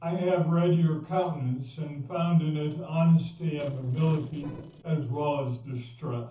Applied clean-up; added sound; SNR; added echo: neural separator model SepFormer DNS4.